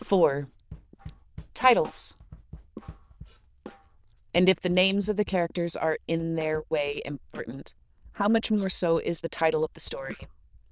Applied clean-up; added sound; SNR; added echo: neural diffusion model UNIVERSE++.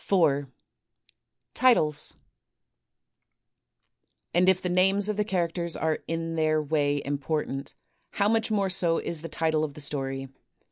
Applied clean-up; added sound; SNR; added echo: none; none; none; none.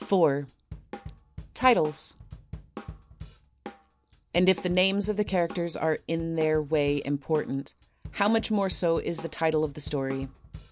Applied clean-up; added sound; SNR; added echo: none; Drum kit; 16 dB; none.